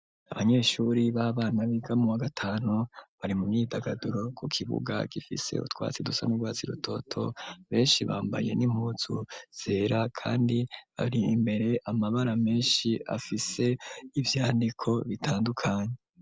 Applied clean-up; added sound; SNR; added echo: none; none; none; none.